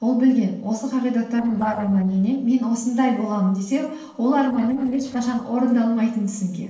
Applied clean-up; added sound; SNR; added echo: neural separator model SepFormer DNS4.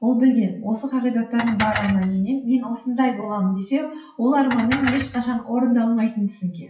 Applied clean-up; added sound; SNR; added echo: classical method WPE with log-MMSE.